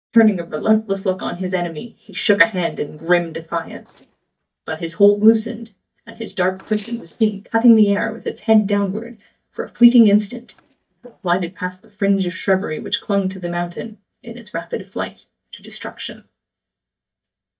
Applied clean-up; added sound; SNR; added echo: neural mask model DeepFilterNet 3.